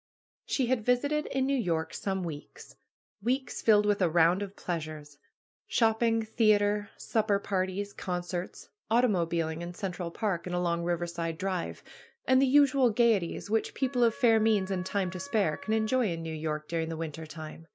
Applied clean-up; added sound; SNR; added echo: none; Wind instrument, woodwind instrument; 19 dB; none.